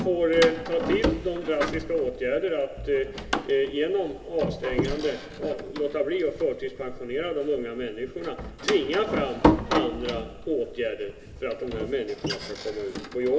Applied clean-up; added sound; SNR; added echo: none; Door; 4 dB; reverberation time 1.9 s.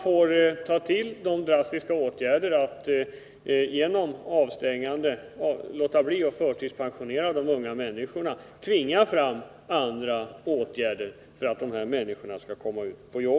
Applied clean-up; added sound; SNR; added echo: none; none; none; none.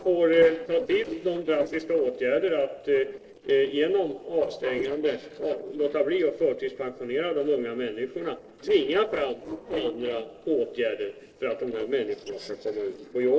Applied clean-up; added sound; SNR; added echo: neural separator model SepFormer DNS4.